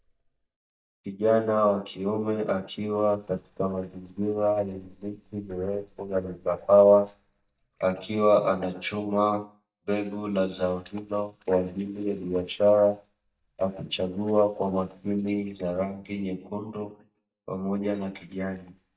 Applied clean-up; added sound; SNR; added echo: neural mask model DeepFilterNet 3.